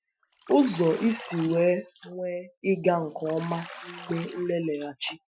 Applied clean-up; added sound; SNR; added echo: classical method Wiener filter.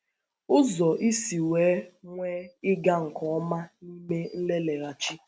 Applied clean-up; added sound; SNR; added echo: none; none; none; none.